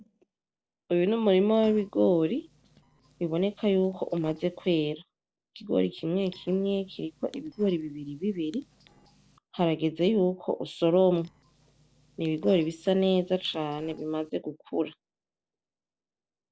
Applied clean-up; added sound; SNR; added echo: neural separator model SepFormer DNS4.